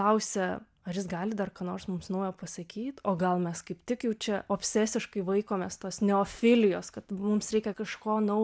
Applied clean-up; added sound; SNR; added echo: none; none; none; none.